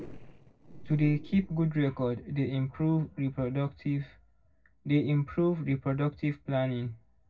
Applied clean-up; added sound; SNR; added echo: neural separator model SepFormer DNS4.